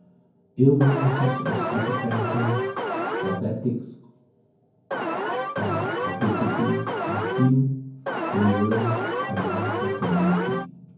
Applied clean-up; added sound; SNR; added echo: none; Alarm; 2 dB; reverberation time 0.9 s.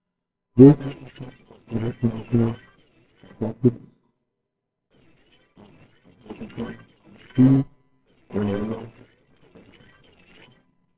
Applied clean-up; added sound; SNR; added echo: neural separator model SepFormer WHAMR!.